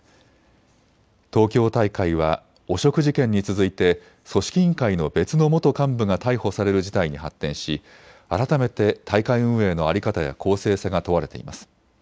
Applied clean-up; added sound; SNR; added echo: none; none; none; none.